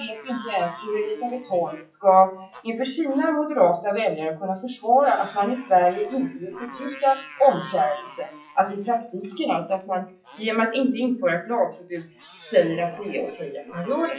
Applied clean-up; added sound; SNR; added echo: classical method WPE with log-MMSE.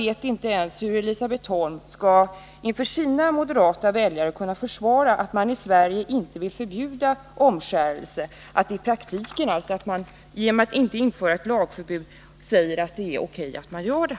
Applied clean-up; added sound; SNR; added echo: none; none; none; none.